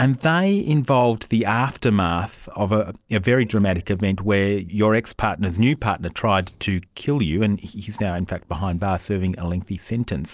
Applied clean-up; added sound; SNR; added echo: neural separator model SepFormer DNS4.